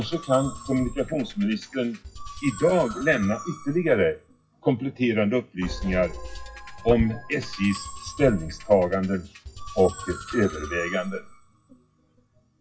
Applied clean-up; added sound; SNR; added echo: classical method WPE with log-MMSE.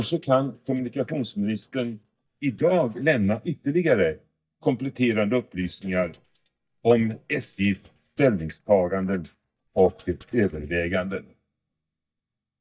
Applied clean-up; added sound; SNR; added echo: neural mask model DeepFilterNet 3.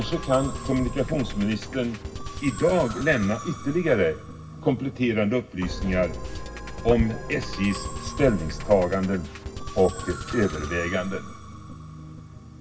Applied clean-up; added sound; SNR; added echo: none; Musical instrument; 8 dB; reverberation time 0.4 s.